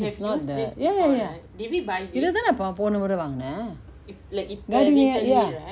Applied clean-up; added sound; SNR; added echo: none; none; none; none.